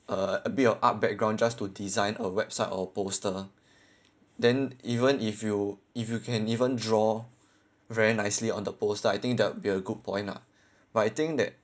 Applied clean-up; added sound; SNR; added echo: none; none; none; none.